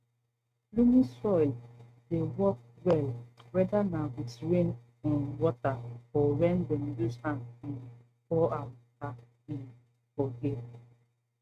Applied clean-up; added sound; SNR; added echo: neural mask model RNNoise.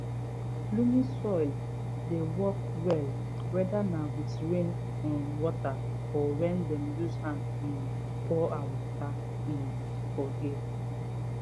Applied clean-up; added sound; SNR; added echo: none; Engine; 0 dB; none.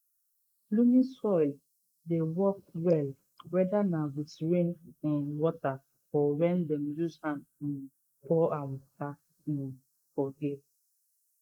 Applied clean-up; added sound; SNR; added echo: neural mask model Resemble Enhance denoiser.